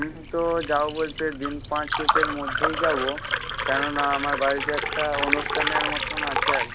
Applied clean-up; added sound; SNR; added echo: none; Liquid; -1 dB; none.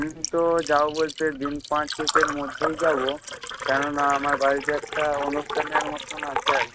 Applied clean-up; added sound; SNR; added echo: neural mask model RNNoise.